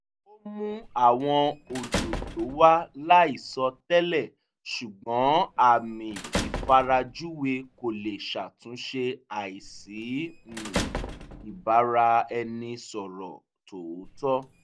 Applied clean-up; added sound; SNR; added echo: none; Squeak / Slam / Human group actions; 13 dB; none.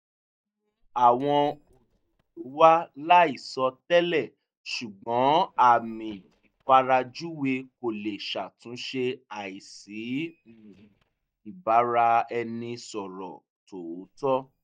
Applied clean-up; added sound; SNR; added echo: neural mask model DeepFilterNet 3.